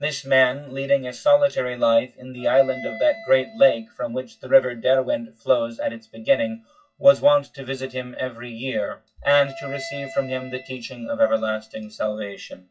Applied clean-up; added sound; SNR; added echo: classical method WPE with log-MMSE.